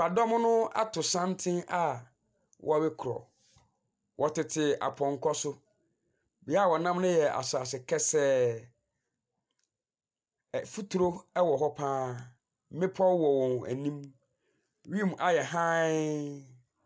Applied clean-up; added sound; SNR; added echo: none; none; none; none.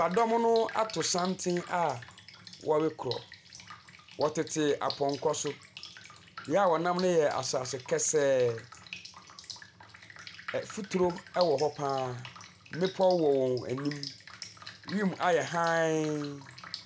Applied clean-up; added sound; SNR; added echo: none; Drip; 16 dB; none.